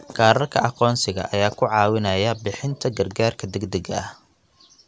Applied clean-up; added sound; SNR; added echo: none; none; none; none.